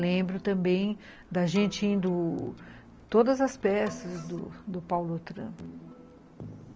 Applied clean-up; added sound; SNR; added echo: none; Keyboard (musical); 19 dB; none.